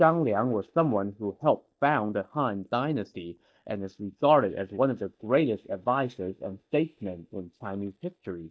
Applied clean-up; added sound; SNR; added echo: neural mask model DeepFilterNet 3.